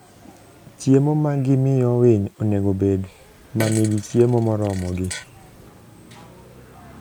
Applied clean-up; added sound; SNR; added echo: none; Fart; 15 dB; none.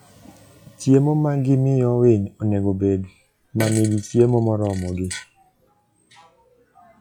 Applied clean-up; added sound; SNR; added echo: classical method log-MMSE.